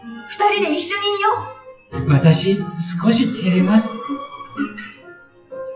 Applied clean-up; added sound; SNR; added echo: classical method WPE with log-MMSE.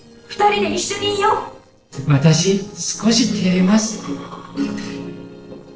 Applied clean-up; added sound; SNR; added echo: neural separator model SepFormer DNS4.